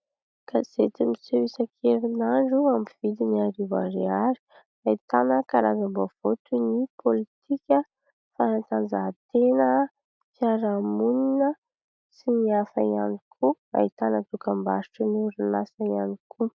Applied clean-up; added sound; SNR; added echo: none; none; none; none.